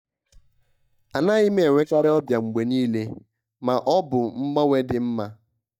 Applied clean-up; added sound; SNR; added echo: neural mask model DeepFilterNet 3.